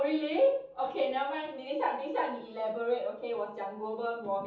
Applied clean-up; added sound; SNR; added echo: none; none; none; reverberation time 0.6 s.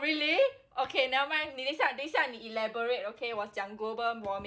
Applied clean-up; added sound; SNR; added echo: none; none; none; none.